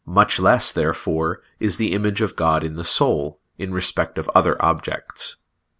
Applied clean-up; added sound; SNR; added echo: none; none; none; none.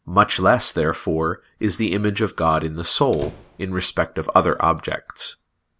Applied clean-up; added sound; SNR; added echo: none; Squeak; 20 dB; none.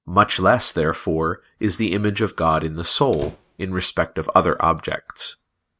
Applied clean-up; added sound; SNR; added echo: neural mask model RNNoise.